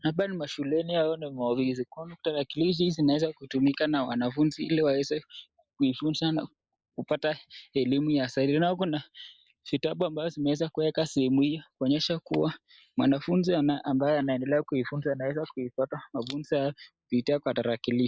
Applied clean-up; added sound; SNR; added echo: neural mask model Resemble Enhance denoiser.